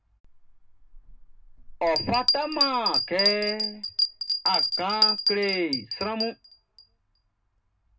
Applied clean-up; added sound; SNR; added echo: none; Bell; -1 dB; reverberation time 0.2 s.